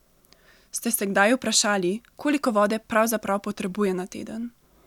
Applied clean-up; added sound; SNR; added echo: none; none; none; none.